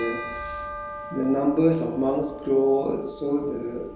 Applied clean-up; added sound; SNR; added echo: none; Bell; 12 dB; none.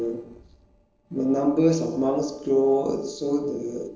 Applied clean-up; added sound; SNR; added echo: neural separator model SepFormer DNS4.